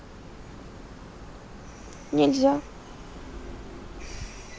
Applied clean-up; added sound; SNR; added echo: none; Train; 13 dB; none.